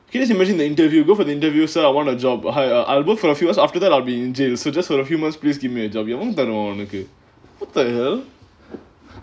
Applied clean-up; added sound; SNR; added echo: none; none; none; none.